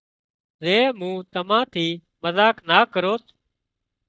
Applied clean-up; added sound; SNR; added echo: neural mask model DeepFilterNet 3.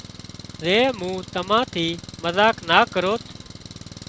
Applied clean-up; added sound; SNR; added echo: none; Engine; 16 dB; none.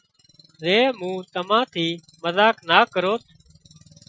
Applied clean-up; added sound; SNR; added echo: classical method Wiener filter.